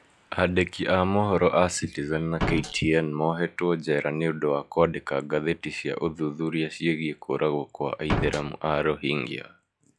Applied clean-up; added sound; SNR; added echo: classical method log-MMSE.